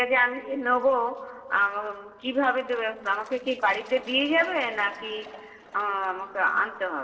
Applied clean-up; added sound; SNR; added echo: neural separator model SepFormer DNS4.